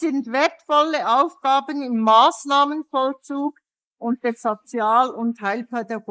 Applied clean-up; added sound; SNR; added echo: neural mask model Resemble Enhance denoiser.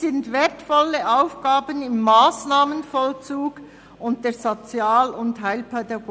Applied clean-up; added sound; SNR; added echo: none; none; none; none.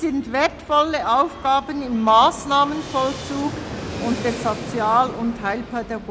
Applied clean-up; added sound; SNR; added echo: none; Fixed-wing aircraft, airplane; 12 dB; none.